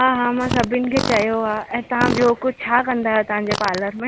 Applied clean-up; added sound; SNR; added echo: none; Fart; 8 dB; none.